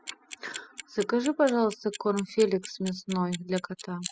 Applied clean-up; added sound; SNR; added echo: classical method spectral subtraction.